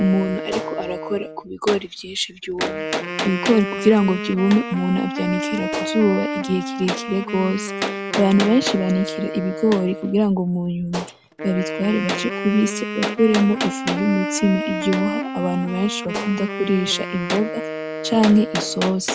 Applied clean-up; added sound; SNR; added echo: none; Wind instrument, woodwind instrument + Gunshot, gunfire; 6 dB; none.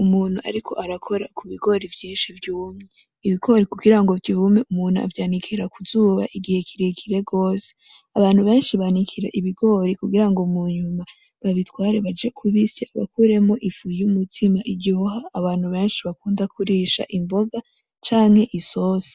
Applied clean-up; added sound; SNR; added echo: none; none; none; none.